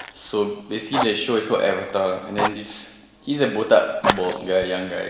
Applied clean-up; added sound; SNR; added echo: none; Fire; 7 dB; reverberation time 1.2 s.